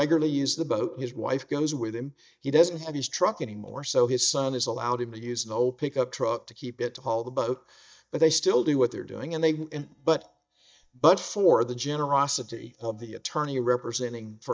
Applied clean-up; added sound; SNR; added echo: neural mask model DeepFilterNet 3.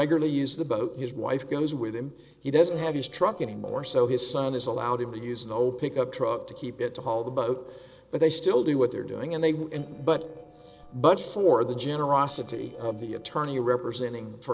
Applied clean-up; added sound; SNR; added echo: neural separator model SepFormer DNS4.